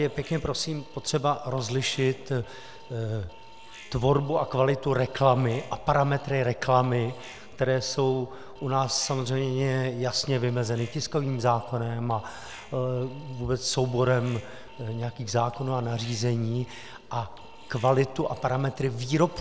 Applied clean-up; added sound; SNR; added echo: none; Alarm; 18 dB; none.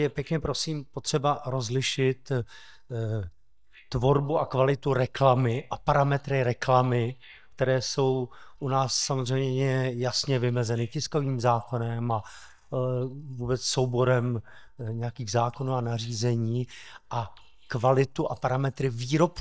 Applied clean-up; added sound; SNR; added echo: neural mask model DeepFilterNet 3.